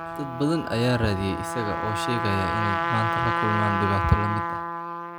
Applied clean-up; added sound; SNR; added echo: none; Trumpet; 1 dB; none.